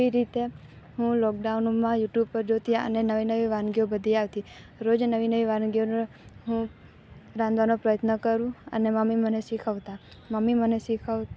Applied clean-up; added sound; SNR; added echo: none; none; none; none.